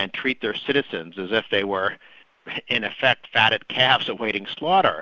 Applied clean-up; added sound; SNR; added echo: none; none; none; none.